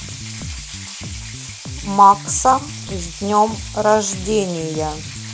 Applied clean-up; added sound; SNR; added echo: none; Bass guitar; 13 dB; none.